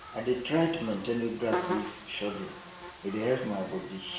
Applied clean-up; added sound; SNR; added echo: none; Buzz; 8 dB; reverberation time 0.7 s.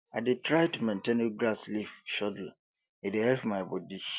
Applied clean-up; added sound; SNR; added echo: none; none; none; none.